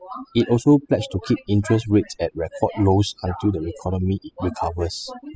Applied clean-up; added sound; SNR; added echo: classical method spectral subtraction.